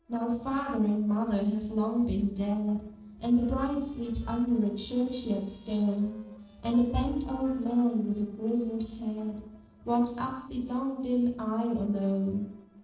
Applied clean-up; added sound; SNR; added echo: neural separator model SepFormer DNS4.